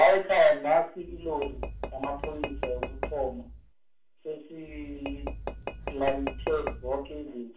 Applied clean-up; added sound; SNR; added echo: none; Tap / Glass; 8 dB; reverberation time 0.3 s.